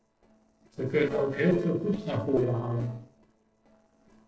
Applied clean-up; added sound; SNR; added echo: neural separator model SepFormer DNS4.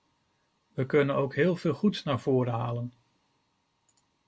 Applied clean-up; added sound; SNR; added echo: none; none; none; none.